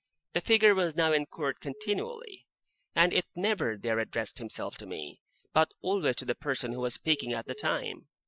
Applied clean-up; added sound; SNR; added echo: classical method Wiener filter.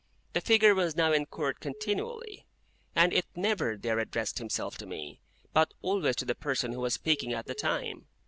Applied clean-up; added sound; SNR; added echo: none; Telephone; 19 dB; none.